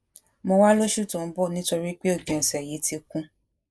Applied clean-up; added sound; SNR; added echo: neural mask model Resemble Enhance denoiser.